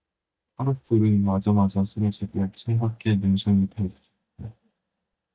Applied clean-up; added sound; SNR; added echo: neural mask model DeepFilterNet 3.